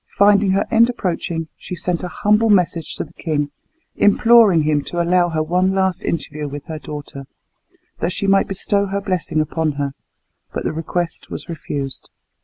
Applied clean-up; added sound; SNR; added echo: none; none; none; none.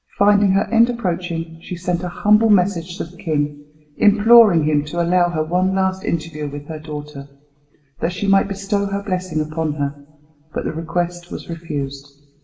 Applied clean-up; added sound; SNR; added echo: none; none; none; reverberation time 1.0 s.